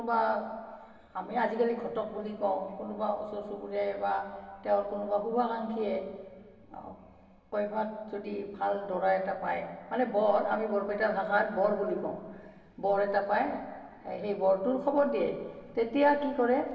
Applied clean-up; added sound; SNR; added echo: none; none; none; reverberation time 1.9 s.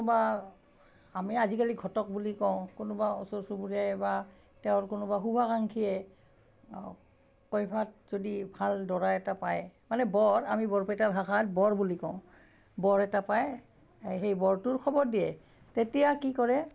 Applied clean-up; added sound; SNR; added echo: none; none; none; none.